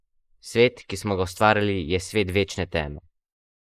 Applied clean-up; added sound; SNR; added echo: neural mask model Resemble Enhance denoiser.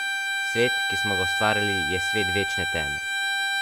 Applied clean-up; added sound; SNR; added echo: none; Bowed string instrument; -4 dB; none.